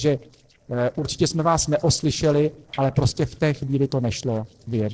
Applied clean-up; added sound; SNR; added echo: neural separator model SepFormer DNS4.